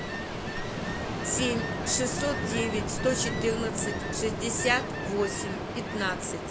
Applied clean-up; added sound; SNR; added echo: none; Ocean; 1 dB; none.